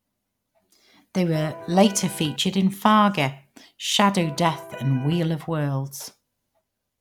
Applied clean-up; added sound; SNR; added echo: none; Electric guitar; 16 dB; none.